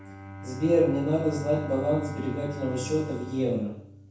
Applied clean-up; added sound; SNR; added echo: none; Bowed string instrument; 11 dB; reverberation time 0.6 s.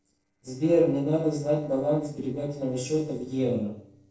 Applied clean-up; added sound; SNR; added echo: neural separator model SepFormer DNS4.